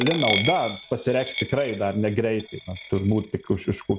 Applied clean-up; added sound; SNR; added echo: none; Coin (dropping); 6 dB; none.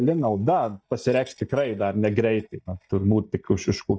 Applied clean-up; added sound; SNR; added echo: neural mask model DeepFilterNet 3.